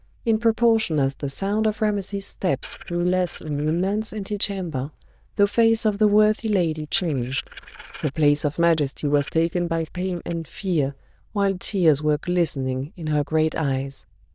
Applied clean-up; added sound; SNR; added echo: neural diffusion model UNIVERSE++.